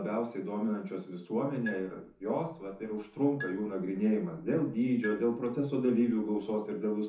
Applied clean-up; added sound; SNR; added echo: none; Marimba, xylophone; 17 dB; reverberation time 0.7 s.